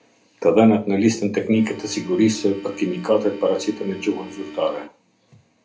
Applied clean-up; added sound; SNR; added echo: none; Organ; 16 dB; reverberation time 0.3 s.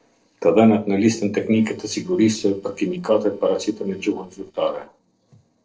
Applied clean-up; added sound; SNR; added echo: neural separator model SepFormer DNS4.